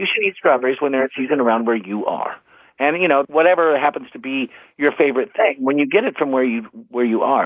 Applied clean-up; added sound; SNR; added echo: neural mask model Resemble Enhance denoiser.